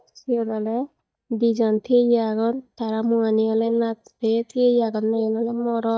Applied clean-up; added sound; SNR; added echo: neural mask model DeepFilterNet 3.